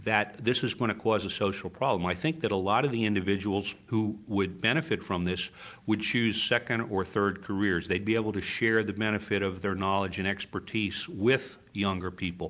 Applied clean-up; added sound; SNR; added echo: none; none; none; none.